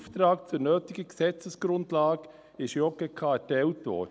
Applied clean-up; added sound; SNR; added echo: none; none; none; none.